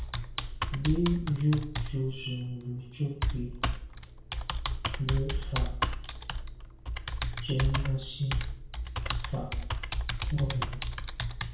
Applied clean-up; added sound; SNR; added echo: none; Computer keyboard; -1 dB; reverberation time 0.6 s.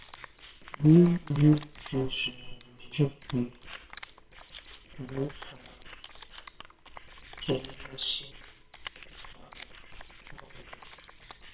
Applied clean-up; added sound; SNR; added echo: neural separator model SepFormer WHAMR!.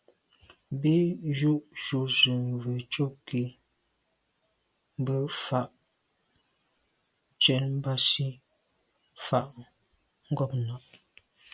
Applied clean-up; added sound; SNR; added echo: none; none; none; none.